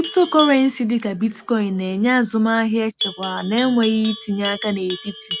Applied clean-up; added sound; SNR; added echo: none; Livestock, farm animals, working animals; 13 dB; none.